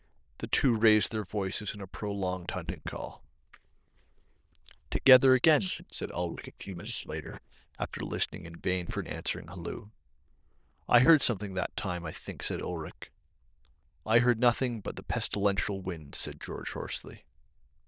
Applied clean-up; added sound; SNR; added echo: neural diffusion model UNIVERSE++.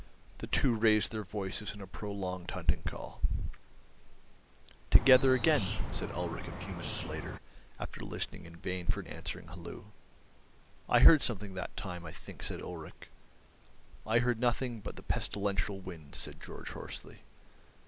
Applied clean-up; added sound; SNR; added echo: none; Bird; 9 dB; none.